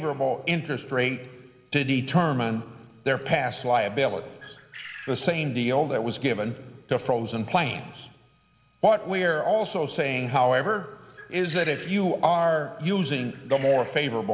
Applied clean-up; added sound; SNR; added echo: none; Bird; 18 dB; reverberation time 1.1 s.